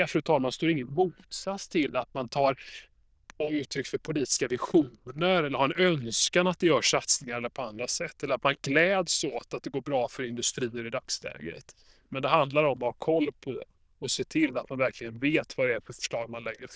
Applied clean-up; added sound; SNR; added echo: neural diffusion model UNIVERSE++.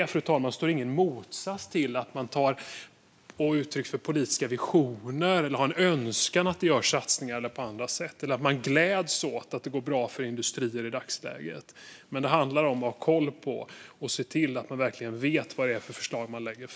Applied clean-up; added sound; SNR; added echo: none; none; none; none.